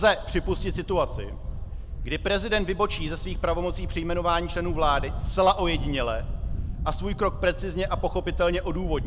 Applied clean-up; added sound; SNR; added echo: none; Wind; 3 dB; none.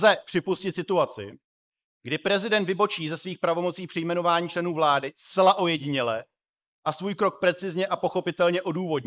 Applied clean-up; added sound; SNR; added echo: neural mask model Resemble Enhance denoiser.